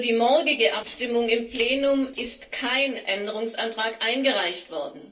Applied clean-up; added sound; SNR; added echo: neural separator model SepFormer DNS4.